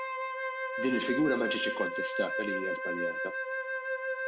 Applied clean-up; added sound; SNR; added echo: none; Wind instrument, woodwind instrument; -1 dB; none.